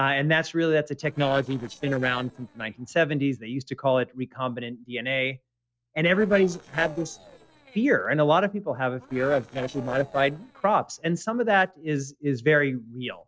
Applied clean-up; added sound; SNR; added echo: neural separator model SepFormer DNS4.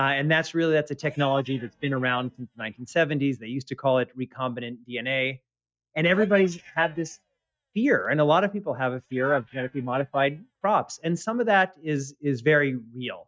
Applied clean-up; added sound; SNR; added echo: neural mask model DeepFilterNet 3.